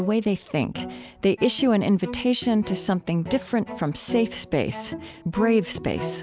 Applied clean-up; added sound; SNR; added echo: none; none; none; none.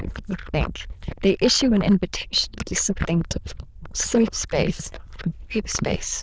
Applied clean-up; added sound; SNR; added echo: neural diffusion model UNIVERSE++.